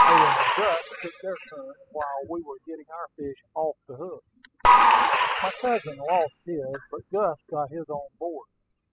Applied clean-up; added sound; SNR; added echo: classical method spectral subtraction.